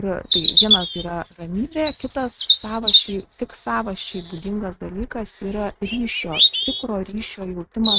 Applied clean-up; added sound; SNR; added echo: neural mask model RNNoise.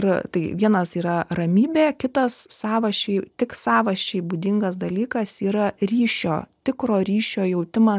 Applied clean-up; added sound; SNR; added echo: none; none; none; none.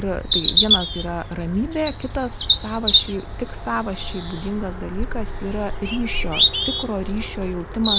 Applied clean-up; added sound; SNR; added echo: none; Bird vocalization, bird call, bird song; -4 dB; none.